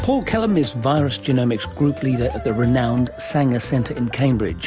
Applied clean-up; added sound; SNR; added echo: none; none; none; none.